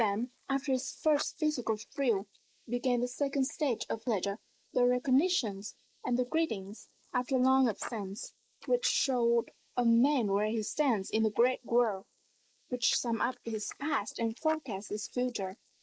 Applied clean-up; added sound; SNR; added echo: neural mask model Resemble Enhance denoiser.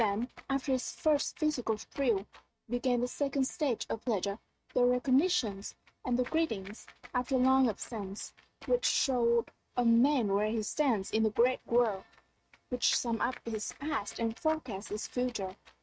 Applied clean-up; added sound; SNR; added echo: neural mask model RNNoise.